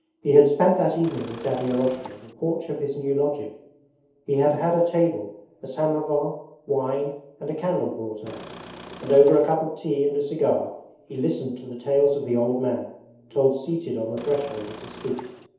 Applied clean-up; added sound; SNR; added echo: none; Engine / Car; 16 dB; reverberation time 0.8 s.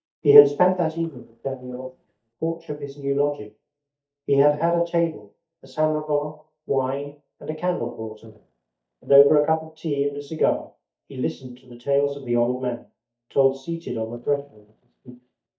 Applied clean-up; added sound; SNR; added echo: neural mask model DeepFilterNet 3.